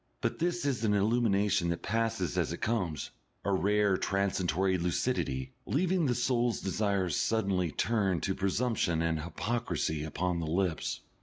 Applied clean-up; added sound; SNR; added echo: none; none; none; none.